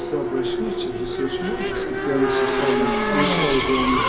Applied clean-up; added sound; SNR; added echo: none; Race car, auto racing / Accelerating, revving, vroom; -3 dB; reverberation time 1.8 s.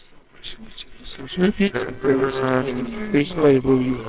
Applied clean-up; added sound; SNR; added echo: neural separator model SepFormer WHAMR!.